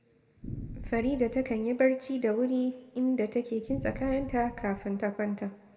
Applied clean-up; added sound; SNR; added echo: none; Boom; 12 dB; reverberation time 1.4 s.